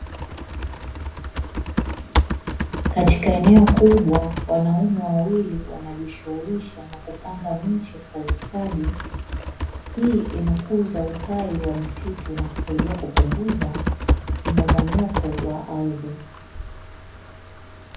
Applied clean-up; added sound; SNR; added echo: none; Typing; 2 dB; reverberation time 0.4 s.